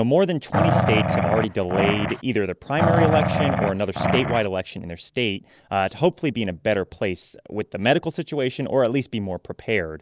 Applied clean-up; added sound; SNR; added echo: none; Growling; -2 dB; none.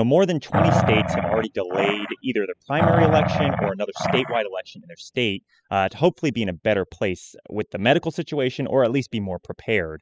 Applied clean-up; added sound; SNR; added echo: classical method spectral subtraction.